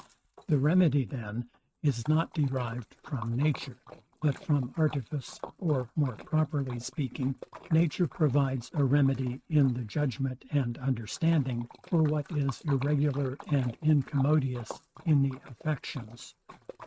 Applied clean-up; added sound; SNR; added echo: neural mask model RNNoise.